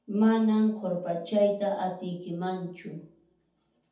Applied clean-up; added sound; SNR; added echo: none; none; none; reverberation time 0.6 s.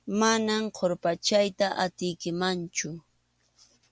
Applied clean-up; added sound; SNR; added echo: none; none; none; none.